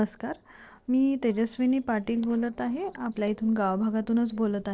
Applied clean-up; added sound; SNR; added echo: neural separator model SepFormer DNS4.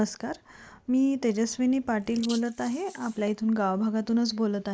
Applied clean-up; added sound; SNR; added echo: neural mask model Resemble Enhance denoiser.